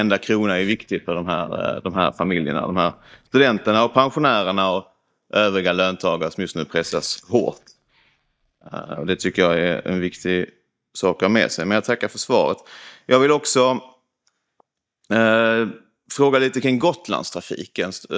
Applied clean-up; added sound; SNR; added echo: neural mask model DeepFilterNet 3.